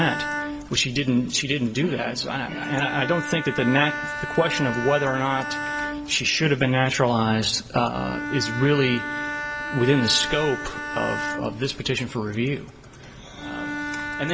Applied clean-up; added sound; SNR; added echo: none; Bowed string instrument; 8 dB; reverberation time 1.9 s.